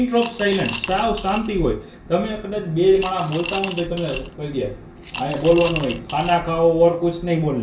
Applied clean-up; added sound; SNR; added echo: none; Coin (dropping) / Glass; 9 dB; reverberation time 0.2 s.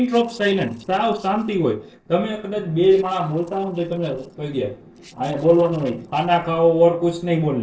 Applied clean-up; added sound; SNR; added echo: neural separator model SepFormer DNS4.